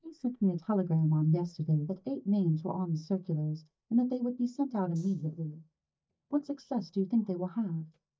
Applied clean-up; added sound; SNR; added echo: neural mask model DeepFilterNet 3.